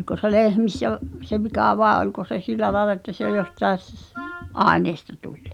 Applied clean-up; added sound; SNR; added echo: none; Wind instrument, woodwind instrument; 17 dB; none.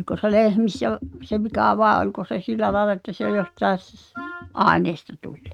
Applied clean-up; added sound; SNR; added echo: neural mask model RNNoise.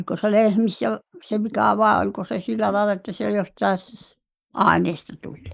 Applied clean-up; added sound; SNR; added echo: neural mask model Resemble Enhance denoiser.